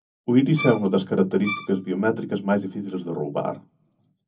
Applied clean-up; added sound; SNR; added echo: none; Bowed string instrument; 11 dB; reverberation time 0.3 s.